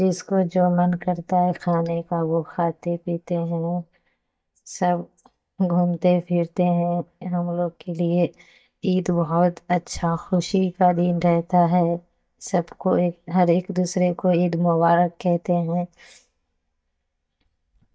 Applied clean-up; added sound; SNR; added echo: neural mask model DeepFilterNet 3.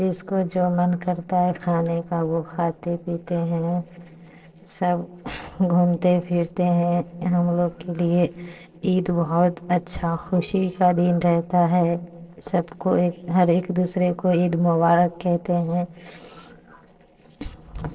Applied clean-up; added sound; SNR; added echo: neural separator model SepFormer DNS4.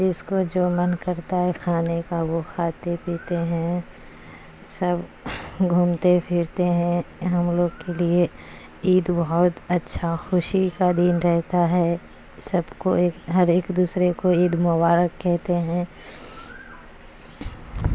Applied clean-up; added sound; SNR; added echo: none; none; none; none.